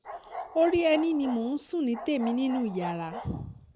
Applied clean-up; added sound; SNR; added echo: none; Bark; 13 dB; none.